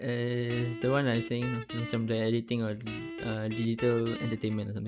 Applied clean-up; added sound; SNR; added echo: none; Guitar; 11 dB; none.